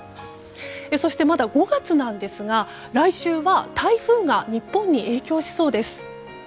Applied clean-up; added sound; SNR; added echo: none; none; none; none.